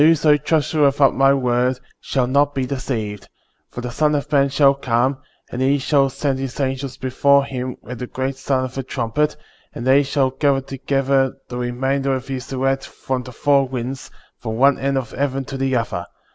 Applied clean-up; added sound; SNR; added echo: none; none; none; none.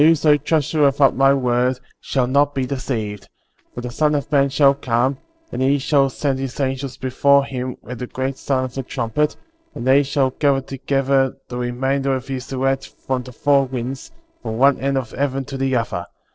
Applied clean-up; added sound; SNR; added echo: neural separator model SepFormer DNS4.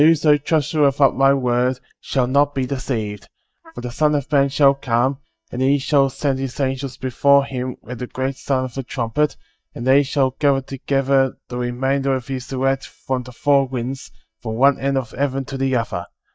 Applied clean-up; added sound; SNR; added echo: neural mask model DeepFilterNet 3.